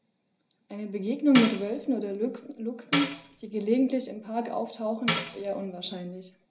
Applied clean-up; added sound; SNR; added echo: none; Tambourine; 6 dB; reverberation time 0.5 s.